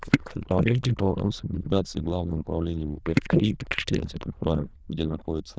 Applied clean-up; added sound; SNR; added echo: neural diffusion model UNIVERSE++.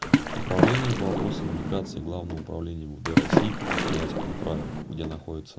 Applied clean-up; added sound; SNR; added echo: none; Splash, splatter + Sliding door; -5 dB; none.